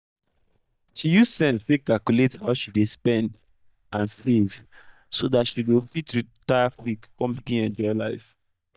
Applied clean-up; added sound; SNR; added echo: neural mask model DeepFilterNet 3.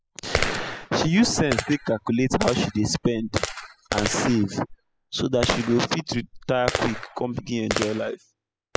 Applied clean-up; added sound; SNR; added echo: classical method spectral subtraction.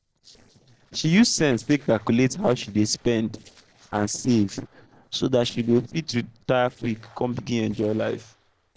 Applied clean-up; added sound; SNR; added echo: neural separator model SepFormer DNS4.